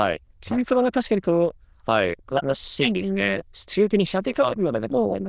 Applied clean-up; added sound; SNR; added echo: neural diffusion model UNIVERSE++.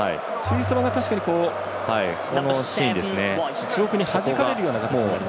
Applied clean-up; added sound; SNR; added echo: none; Bowed string instrument; 11 dB; none.